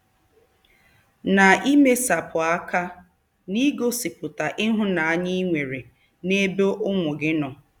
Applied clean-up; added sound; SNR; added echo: none; none; none; none.